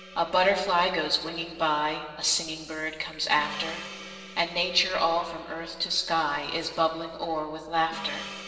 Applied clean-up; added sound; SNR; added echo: none; Gong; 17 dB; reverberation time 1.9 s.